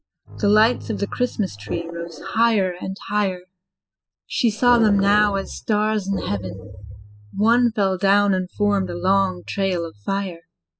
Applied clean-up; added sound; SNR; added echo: classical method spectral subtraction.